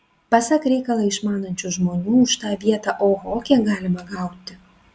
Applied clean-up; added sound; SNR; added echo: none; none; none; none.